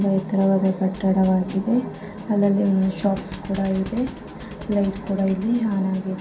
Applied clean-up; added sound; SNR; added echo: none; Thump, thud; 18 dB; reverberation time 0.3 s.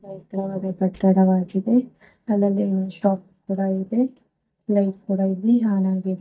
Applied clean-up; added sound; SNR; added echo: neural mask model DeepFilterNet 3.